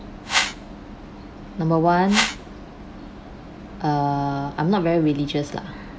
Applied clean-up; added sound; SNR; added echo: none; Whoosh, swoosh, swish; 1 dB; none.